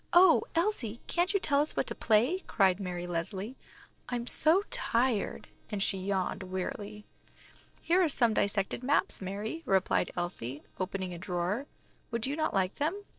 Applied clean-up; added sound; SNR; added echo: neural separator model SepFormer DNS4.